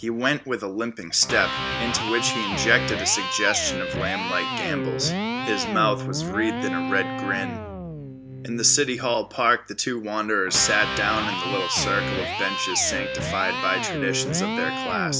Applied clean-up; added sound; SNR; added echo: none; Electric guitar; 3 dB; none.